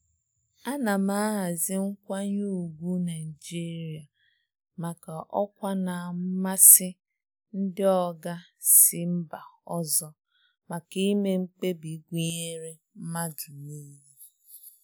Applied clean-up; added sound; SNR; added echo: none; none; none; none.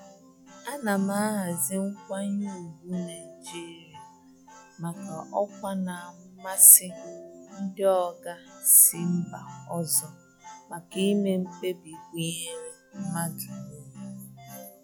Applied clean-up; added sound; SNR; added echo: classical method log-MMSE.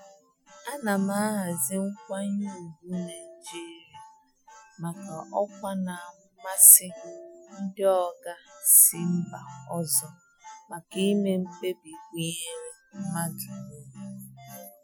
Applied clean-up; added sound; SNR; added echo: classical method Wiener filter.